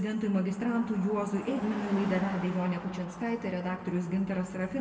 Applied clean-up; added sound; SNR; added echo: none; Car passing by; 14 dB; reverberation time 1.8 s.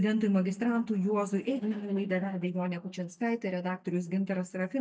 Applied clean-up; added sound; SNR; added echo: neural mask model DeepFilterNet 3.